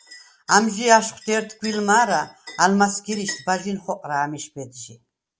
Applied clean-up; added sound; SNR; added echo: none; none; none; none.